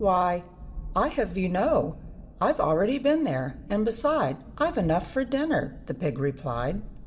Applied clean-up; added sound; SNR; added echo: none; Thunderstorm; 15 dB; reverberation time 1.1 s.